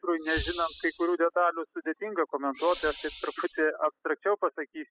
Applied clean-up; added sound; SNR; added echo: classical method spectral subtraction.